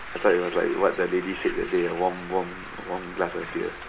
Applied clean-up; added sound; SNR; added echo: none; Bird; 12 dB; reverberation time 0.2 s.